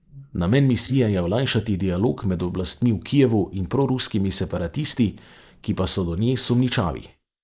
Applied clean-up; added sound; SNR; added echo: neural mask model Resemble Enhance denoiser.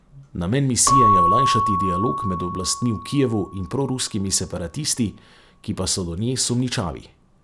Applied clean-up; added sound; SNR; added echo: none; Keyboard (musical) / Bell; 1 dB; none.